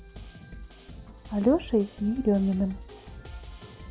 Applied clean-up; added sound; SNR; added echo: none; Drum kit; 14 dB; none.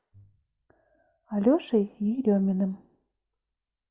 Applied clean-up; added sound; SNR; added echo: none; none; none; none.